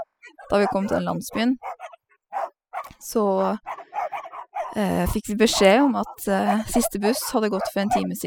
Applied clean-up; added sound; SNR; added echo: classical method spectral subtraction.